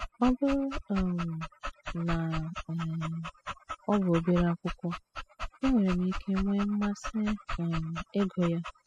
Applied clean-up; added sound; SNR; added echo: classical method spectral subtraction.